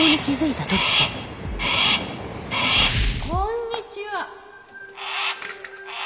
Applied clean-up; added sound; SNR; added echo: none; Crow; -1 dB; none.